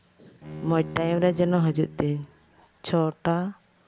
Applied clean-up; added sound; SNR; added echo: none; Bowed string instrument; 15 dB; none.